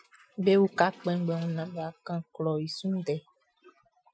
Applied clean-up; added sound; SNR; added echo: classical method Wiener filter.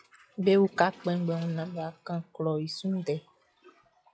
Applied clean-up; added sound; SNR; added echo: classical method log-MMSE.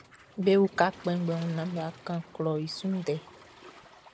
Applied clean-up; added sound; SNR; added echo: none; Waves, surf; 20 dB; none.